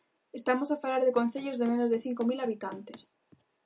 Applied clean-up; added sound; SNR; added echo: none; Run; 20 dB; none.